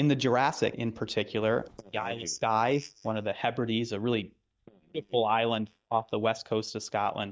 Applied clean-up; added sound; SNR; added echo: neural mask model DeepFilterNet 3.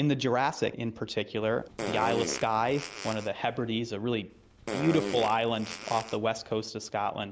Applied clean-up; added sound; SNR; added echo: none; Fart; 8 dB; none.